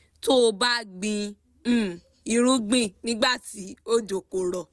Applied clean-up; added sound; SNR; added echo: none; none; none; none.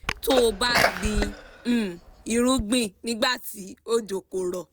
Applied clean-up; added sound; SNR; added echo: none; Sneeze; 3 dB; none.